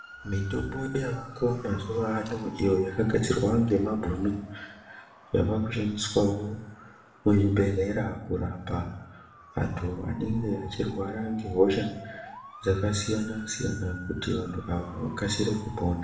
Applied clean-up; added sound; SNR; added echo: none; Motor vehicle (road) / Siren; 19 dB; reverberation time 0.8 s.